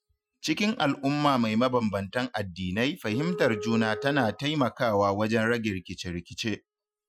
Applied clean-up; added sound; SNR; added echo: classical method Wiener filter.